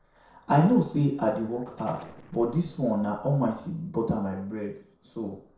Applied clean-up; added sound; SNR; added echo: neural separator model SepFormer DNS4.